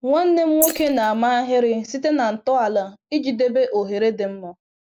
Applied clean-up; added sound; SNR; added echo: neural mask model Resemble Enhance denoiser.